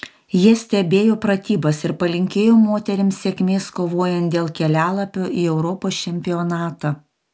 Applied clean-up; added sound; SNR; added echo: none; none; none; none.